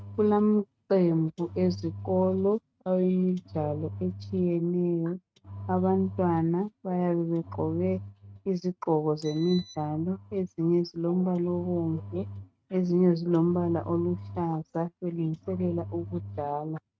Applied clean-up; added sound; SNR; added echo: neural mask model RNNoise.